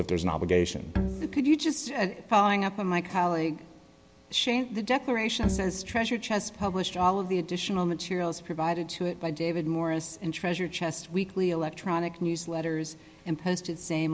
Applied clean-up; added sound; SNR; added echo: none; Bowed string instrument; 5 dB; none.